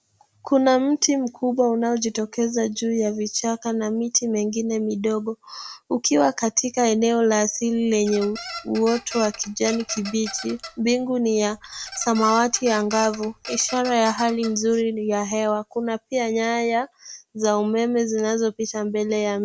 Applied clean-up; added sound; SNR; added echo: none; Squeak; 15 dB; none.